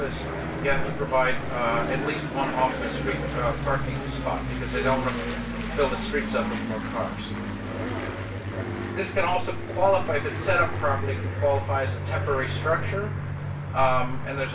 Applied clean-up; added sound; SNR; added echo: none; Aircraft; 3 dB; reverberation time 0.3 s.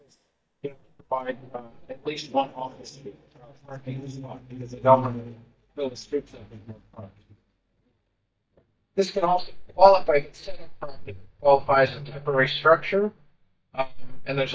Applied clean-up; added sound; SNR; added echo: neural mask model DeepFilterNet 3.